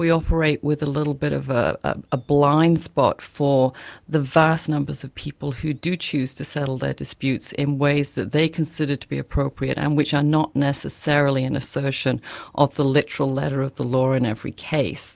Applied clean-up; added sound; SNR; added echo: none; none; none; none.